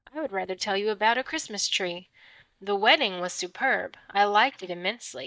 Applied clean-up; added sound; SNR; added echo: neural mask model DeepFilterNet 3.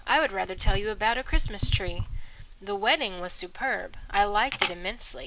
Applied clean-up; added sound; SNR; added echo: none; Camera; 2 dB; none.